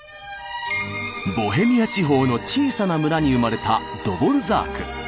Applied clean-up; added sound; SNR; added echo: none; none; none; none.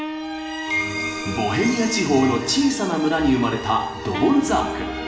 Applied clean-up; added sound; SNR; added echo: none; Wind instrument, woodwind instrument; 11 dB; reverberation time 0.8 s.